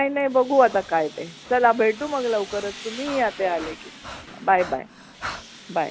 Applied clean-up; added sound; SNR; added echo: none; Tools + Breathing; 16 dB; none.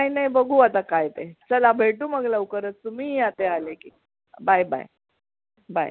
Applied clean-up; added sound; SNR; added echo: none; none; none; none.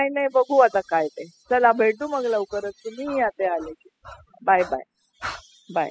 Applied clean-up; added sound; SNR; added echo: classical method spectral subtraction.